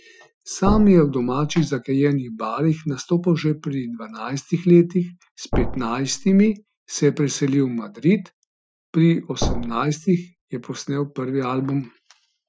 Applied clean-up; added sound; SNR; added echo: classical method Wiener filter.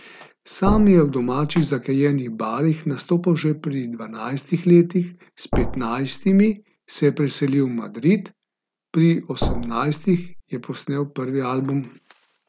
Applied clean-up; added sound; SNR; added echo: none; Thump, thud; 5 dB; none.